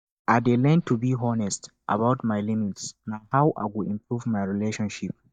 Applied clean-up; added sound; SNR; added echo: neural mask model DeepFilterNet 3.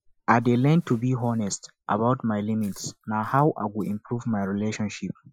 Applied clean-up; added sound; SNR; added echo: classical method Wiener filter.